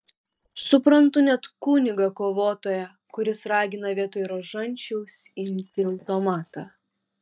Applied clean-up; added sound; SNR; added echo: neural mask model DeepFilterNet 3.